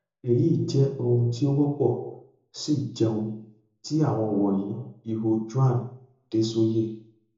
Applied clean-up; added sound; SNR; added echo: none; none; none; reverberation time 0.5 s.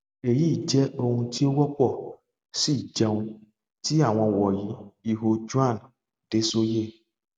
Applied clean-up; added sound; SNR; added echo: none; none; none; none.